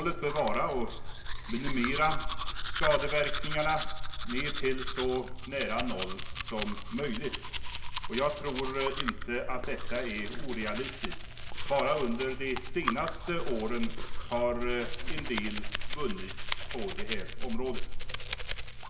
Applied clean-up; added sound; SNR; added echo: none; Domestic sounds, home sounds; -2 dB; reverberation time 1.5 s.